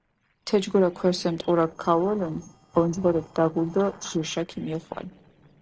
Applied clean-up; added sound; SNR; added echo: neural separator model SepFormer DNS4.